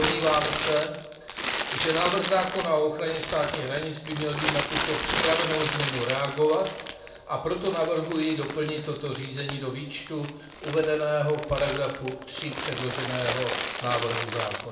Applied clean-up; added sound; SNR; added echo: none; Crumpling, crinkling; 2 dB; reverberation time 0.6 s.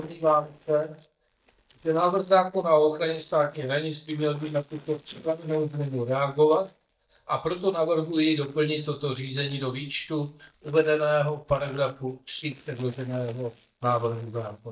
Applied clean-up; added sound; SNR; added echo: neural mask model DeepFilterNet 3.